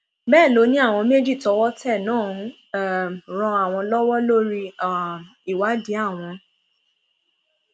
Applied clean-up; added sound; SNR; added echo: none; none; none; none.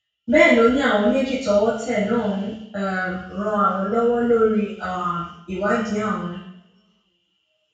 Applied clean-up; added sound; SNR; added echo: none; none; none; reverberation time 0.6 s.